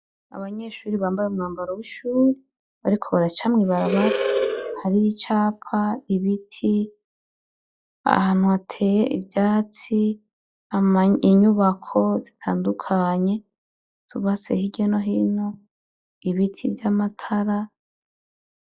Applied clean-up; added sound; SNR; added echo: classical method log-MMSE.